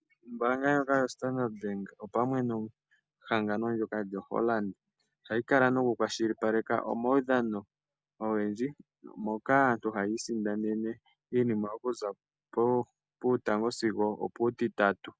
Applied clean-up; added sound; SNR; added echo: none; none; none; none.